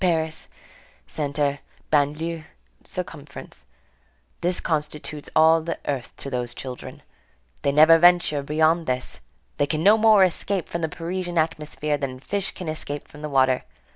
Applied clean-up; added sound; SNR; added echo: none; none; none; none.